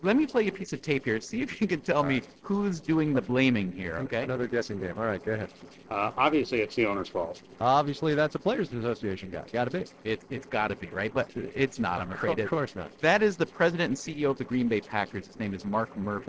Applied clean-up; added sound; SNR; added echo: neural separator model SepFormer DNS4.